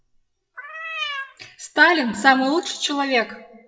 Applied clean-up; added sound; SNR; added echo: classical method WPE with log-MMSE.